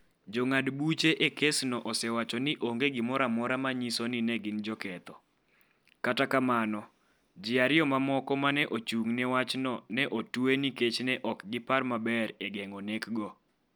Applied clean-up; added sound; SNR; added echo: none; none; none; none.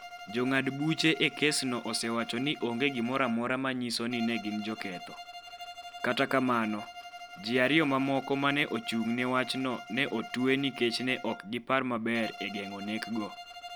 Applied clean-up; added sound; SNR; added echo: none; Bowed string instrument; 14 dB; none.